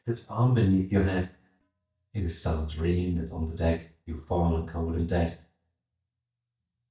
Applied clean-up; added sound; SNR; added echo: neural mask model DeepFilterNet 3.